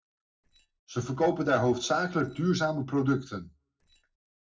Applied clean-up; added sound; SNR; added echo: neural separator model SepFormer DNS4.